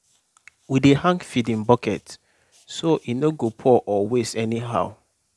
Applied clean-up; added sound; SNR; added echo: none; none; none; none.